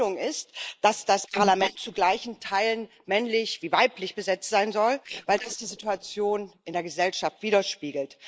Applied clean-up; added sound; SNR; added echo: neural mask model Resemble Enhance denoiser.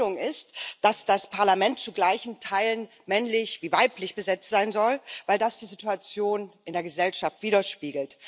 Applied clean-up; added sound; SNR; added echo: none; none; none; none.